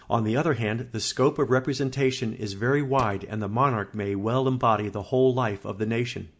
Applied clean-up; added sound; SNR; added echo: none; Tools; 17 dB; none.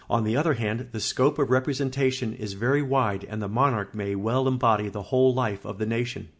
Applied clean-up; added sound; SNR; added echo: none; none; none; none.